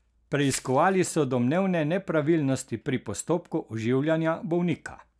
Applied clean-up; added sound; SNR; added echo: none; Glass; 17 dB; none.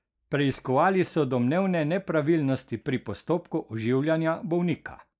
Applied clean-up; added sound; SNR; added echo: neural mask model Resemble Enhance denoiser.